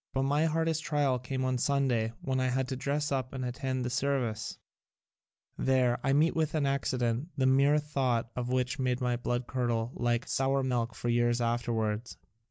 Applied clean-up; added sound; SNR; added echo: none; none; none; none.